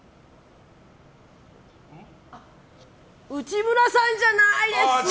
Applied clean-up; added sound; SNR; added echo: none; none; none; none.